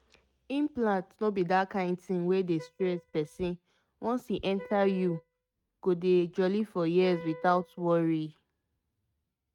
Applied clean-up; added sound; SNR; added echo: neural mask model RNNoise.